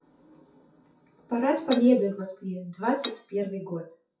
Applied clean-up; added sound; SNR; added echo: classical method WPE with log-MMSE.